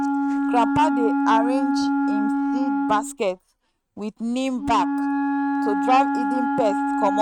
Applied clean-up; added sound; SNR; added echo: neural mask model RNNoise.